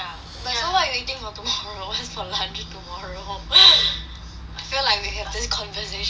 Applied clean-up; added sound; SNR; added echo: none; none; none; none.